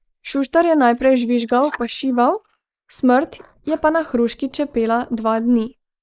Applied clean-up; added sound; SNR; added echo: neural mask model Resemble Enhance denoiser.